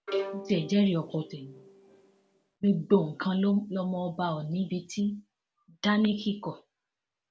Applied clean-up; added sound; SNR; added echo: none; Bowed string instrument; 10 dB; none.